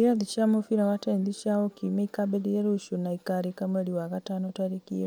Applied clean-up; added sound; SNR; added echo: none; none; none; none.